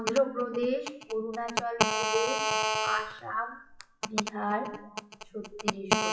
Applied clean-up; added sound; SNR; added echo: classical method WPE with log-MMSE.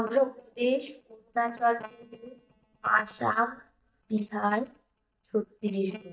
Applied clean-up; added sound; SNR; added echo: neural mask model DeepFilterNet 3.